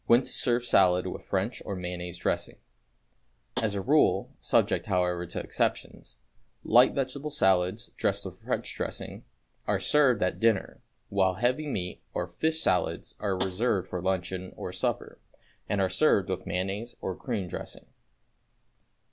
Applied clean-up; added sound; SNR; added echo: none; Tap; 13 dB; none.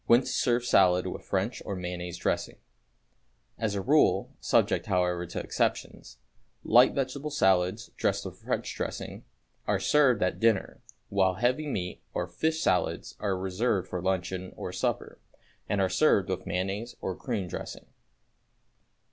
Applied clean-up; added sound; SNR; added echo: none; none; none; none.